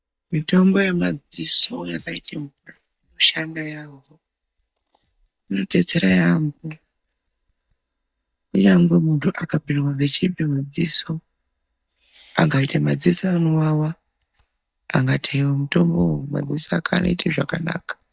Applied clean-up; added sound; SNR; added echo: neural mask model DeepFilterNet 3.